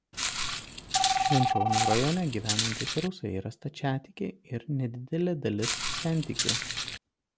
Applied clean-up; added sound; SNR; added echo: none; Walk, footsteps + Telephone; -1 dB; none.